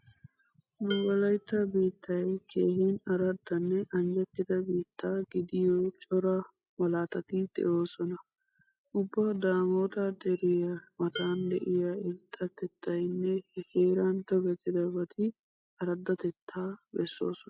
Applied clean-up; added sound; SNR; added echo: classical method log-MMSE.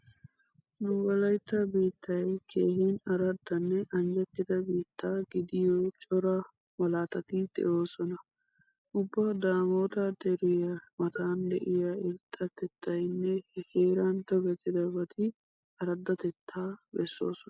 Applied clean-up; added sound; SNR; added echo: neural mask model Resemble Enhance denoiser.